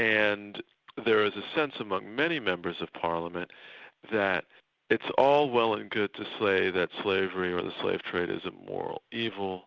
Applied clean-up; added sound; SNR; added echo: none; none; none; none.